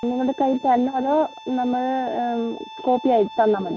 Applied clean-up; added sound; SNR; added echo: none; Bowed string instrument; 19 dB; none.